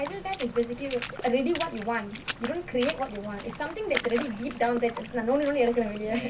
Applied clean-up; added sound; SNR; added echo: none; Water / Splash, splatter; 10 dB; reverberation time 0.2 s.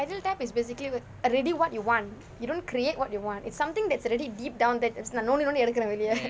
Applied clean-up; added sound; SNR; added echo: none; none; none; none.